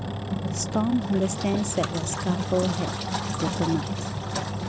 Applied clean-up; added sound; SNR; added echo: none; Engine; 1 dB; none.